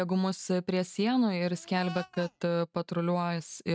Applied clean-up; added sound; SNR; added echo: neural mask model RNNoise.